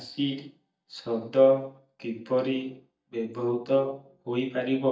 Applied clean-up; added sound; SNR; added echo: neural mask model DeepFilterNet 3.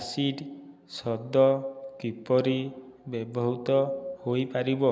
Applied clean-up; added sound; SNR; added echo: none; none; none; none.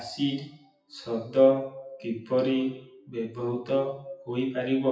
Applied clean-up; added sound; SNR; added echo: classical method WPE with log-MMSE.